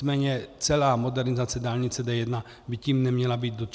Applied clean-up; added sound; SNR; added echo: none; none; none; none.